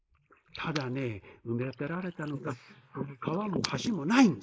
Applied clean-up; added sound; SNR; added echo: neural mask model Resemble Enhance denoiser.